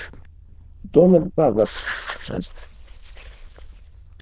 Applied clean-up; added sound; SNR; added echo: neural diffusion model UNIVERSE++.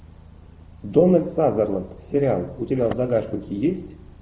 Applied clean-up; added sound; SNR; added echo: none; none; none; none.